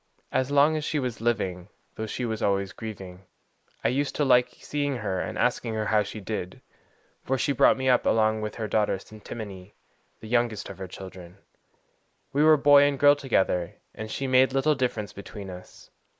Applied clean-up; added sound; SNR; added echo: neural mask model Resemble Enhance denoiser.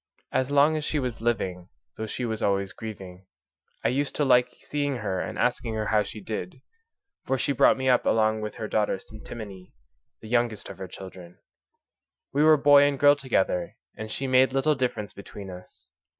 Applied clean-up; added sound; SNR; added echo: classical method Wiener filter.